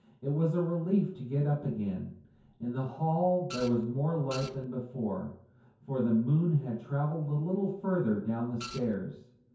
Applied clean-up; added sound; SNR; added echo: none; Printer; 13 dB; reverberation time 0.6 s.